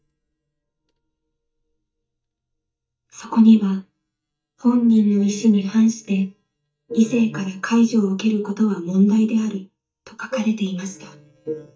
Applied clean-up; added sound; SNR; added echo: neural mask model DeepFilterNet 3.